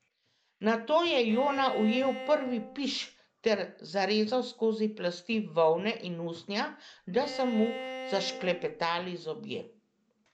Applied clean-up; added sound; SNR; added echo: none; Bowed string instrument; 10 dB; none.